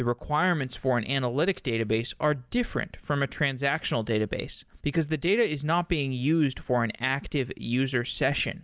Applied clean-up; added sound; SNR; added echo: none; none; none; none.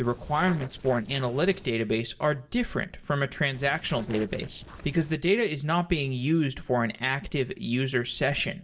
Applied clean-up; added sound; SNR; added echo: neural separator model SepFormer DNS4.